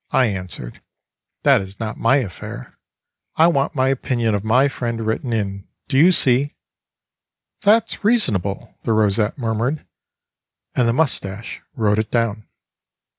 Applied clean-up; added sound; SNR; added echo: none; none; none; none.